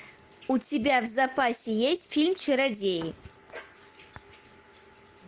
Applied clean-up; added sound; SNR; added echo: none; none; none; none.